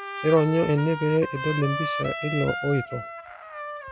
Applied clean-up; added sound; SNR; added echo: none; Trumpet; 7 dB; none.